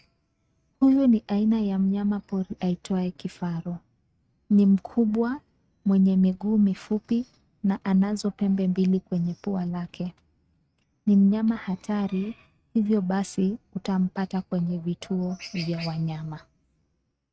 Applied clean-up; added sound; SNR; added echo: neural mask model RNNoise.